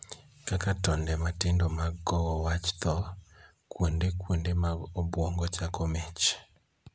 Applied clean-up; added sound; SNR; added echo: none; none; none; none.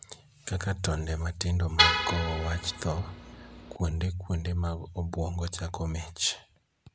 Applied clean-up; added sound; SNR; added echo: none; Vehicle horn, car horn, honking; -2 dB; none.